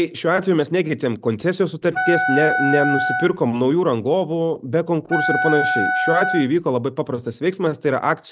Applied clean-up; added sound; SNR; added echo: none; Wind instrument, woodwind instrument; 1 dB; none.